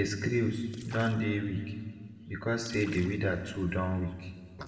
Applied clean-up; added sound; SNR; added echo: neural separator model SepFormer DNS4.